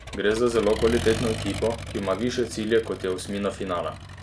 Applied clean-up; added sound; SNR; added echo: none; Accelerating, revving, vroom; 9 dB; none.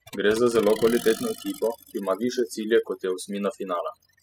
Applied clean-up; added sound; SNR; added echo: classical method spectral subtraction.